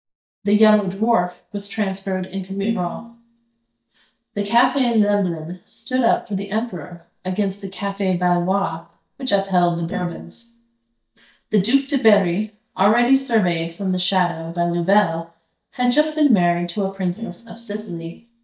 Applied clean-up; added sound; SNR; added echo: neural mask model DeepFilterNet 3.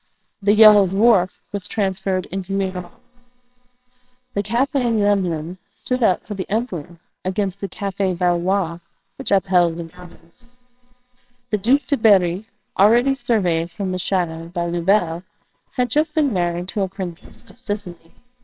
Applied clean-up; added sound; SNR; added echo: neural separator model SepFormer WHAMR!.